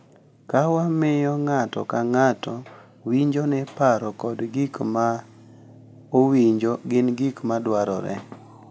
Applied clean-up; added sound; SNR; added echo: none; none; none; none.